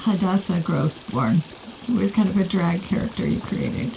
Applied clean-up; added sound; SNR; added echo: none; Stream; 18 dB; reverberation time 0.2 s.